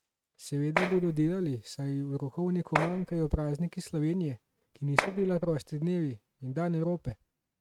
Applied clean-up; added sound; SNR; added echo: neural mask model RNNoise.